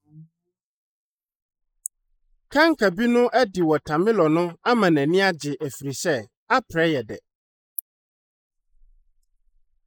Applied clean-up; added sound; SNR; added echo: neural mask model Resemble Enhance denoiser.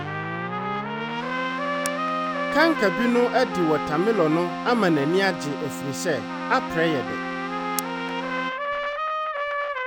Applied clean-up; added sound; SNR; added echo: none; Trumpet + Keyboard (musical); 2 dB; none.